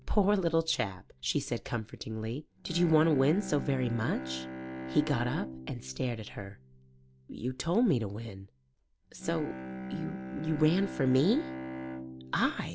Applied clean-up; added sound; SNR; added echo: none; Bowed string instrument; 11 dB; none.